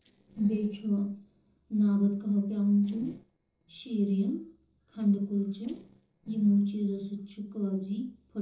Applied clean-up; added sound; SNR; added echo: neural separator model SepFormer DNS4.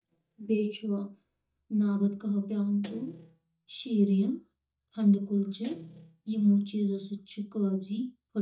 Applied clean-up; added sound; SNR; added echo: neural mask model DeepFilterNet 3.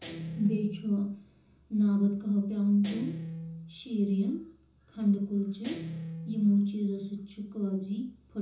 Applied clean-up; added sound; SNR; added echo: none; Guitar; 14 dB; reverberation time 0.6 s.